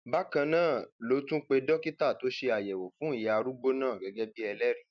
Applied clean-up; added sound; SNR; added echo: none; none; none; none.